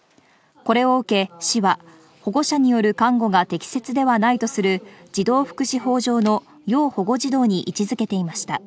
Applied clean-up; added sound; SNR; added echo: none; none; none; none.